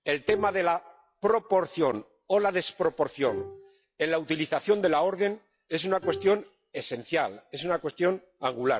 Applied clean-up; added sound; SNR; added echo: classical method log-MMSE.